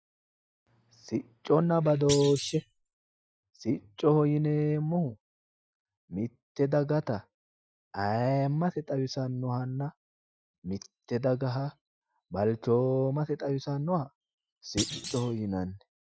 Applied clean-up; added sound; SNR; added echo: classical method Wiener filter.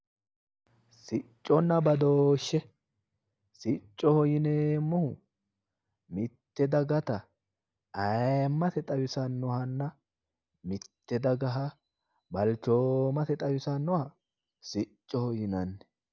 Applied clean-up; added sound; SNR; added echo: none; none; none; none.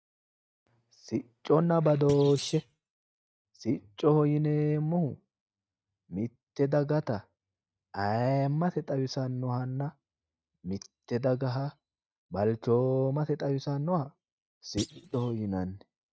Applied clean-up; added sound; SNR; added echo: neural mask model RNNoise.